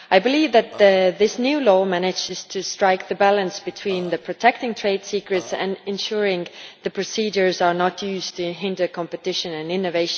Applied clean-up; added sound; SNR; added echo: none; Burping, eructation; 20 dB; none.